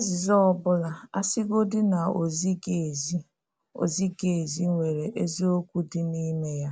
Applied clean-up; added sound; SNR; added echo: none; none; none; none.